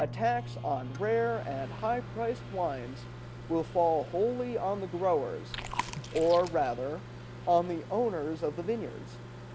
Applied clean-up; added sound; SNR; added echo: none; Microwave oven + Chewing, mastication; 10 dB; none.